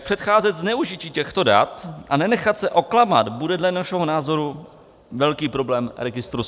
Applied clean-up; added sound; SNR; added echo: none; none; none; none.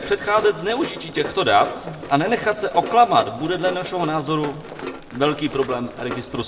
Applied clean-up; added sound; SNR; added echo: none; Run; 12 dB; reverberation time 1.0 s.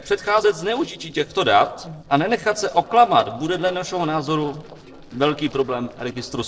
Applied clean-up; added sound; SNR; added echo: neural separator model SepFormer DNS4.